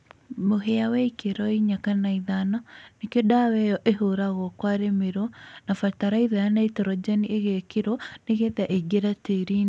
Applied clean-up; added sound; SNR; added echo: none; none; none; none.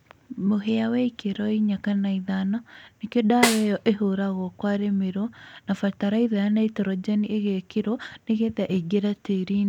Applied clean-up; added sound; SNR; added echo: none; Snare drum; 5 dB; none.